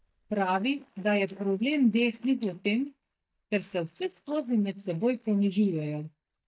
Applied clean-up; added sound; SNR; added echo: neural mask model DeepFilterNet 3.